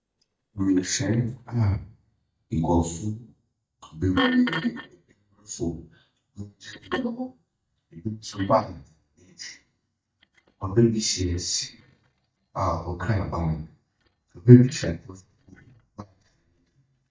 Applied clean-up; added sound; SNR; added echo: neural mask model DeepFilterNet 3.